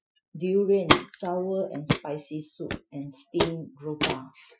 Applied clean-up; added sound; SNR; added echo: classical method Wiener filter.